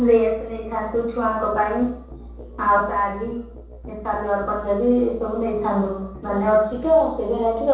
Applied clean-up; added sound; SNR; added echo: none; Musical instrument; 17 dB; reverberation time 0.7 s.